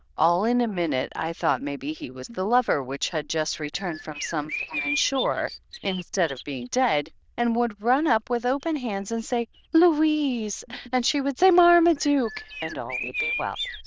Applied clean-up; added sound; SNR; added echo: neural diffusion model UNIVERSE++.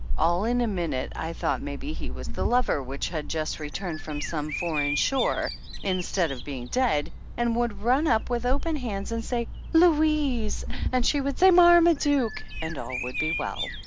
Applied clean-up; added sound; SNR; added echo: none; Bird vocalization, bird call, bird song; 3 dB; none.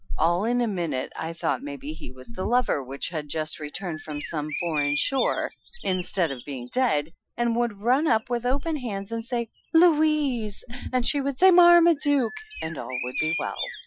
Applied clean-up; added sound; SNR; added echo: classical method Wiener filter.